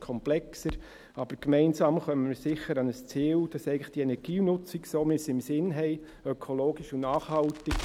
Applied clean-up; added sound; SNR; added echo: none; Crackle; 16 dB; none.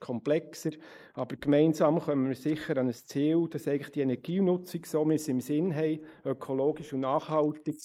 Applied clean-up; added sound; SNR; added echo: neural mask model Resemble Enhance denoiser.